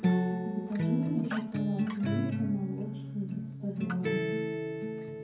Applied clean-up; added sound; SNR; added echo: none; Acoustic guitar; -3 dB; reverberation time 0.9 s.